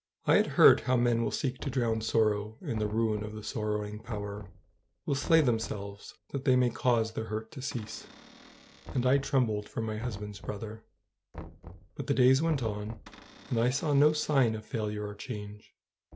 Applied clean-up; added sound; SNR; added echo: none; Cupboard open or close / Door + Knock; 18 dB; none.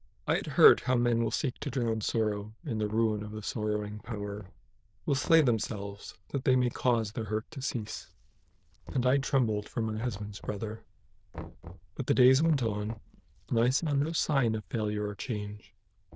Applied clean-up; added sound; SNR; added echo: neural diffusion model UNIVERSE++.